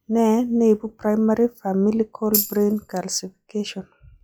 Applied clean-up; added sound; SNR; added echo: classical method log-MMSE.